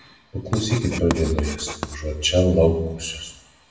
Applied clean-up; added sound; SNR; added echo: none; Writing; 11 dB; reverberation time 0.7 s.